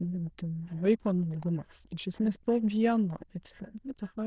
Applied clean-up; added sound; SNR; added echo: neural diffusion model UNIVERSE++.